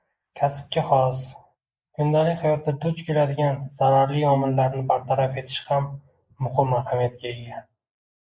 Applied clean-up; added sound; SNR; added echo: neural mask model Resemble Enhance denoiser.